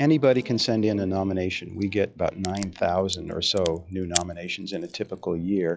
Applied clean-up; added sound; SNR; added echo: classical method log-MMSE.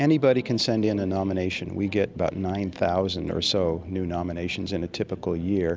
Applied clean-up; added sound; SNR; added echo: none; none; none; none.